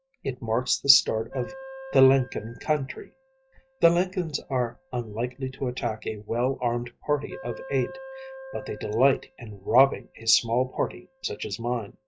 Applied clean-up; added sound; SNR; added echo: classical method log-MMSE.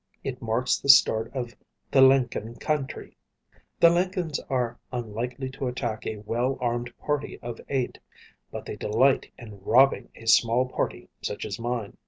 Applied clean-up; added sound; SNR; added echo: none; none; none; none.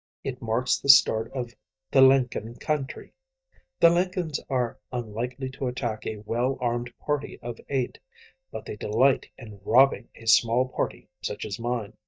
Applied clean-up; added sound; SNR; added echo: neural mask model DeepFilterNet 3.